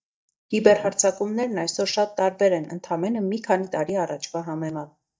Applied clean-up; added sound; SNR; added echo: neural mask model DeepFilterNet 3.